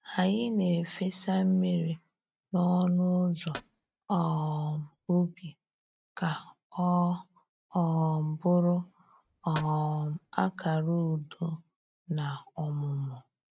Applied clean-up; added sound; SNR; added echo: neural mask model RNNoise.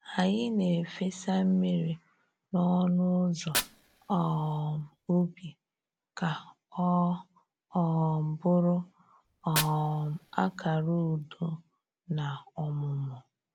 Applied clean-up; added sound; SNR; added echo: none; Fire; 15 dB; none.